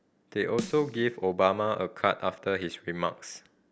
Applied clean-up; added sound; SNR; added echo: none; Snare drum; 13 dB; none.